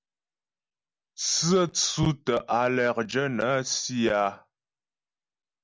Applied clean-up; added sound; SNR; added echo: none; none; none; none.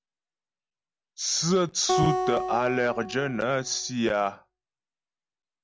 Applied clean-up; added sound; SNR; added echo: none; Acoustic guitar; 2 dB; none.